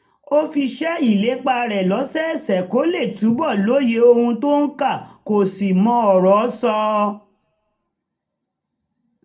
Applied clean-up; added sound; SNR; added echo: none; none; none; reverberation time 0.2 s.